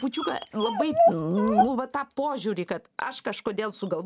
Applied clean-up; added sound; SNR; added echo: none; Dog; 0 dB; none.